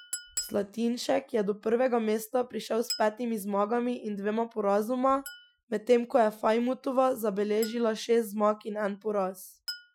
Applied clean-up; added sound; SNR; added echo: classical method Wiener filter.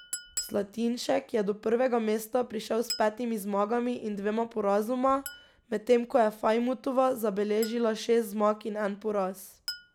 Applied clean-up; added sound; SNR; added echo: none; Chink, clink; 18 dB; none.